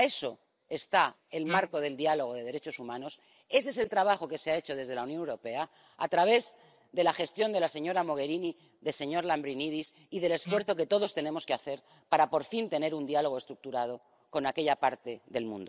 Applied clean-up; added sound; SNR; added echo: neural mask model Resemble Enhance denoiser.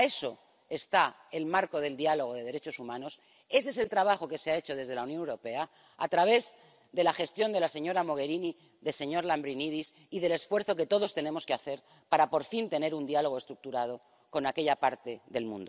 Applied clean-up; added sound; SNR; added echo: none; none; none; none.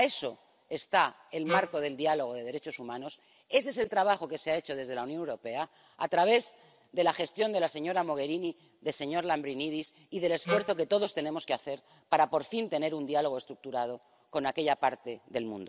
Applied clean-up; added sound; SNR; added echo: none; Wind instrument, woodwind instrument; 3 dB; none.